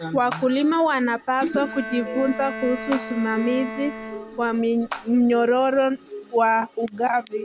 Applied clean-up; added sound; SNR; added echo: none; Bowed string instrument + Water / Splash, splatter; 11 dB; none.